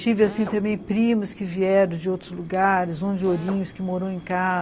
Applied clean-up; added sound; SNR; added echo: none; Fire + Drill; 18 dB; none.